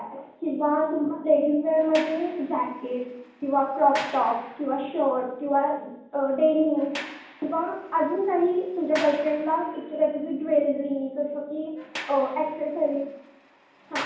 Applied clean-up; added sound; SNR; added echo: none; Sliding door; 17 dB; reverberation time 1.2 s.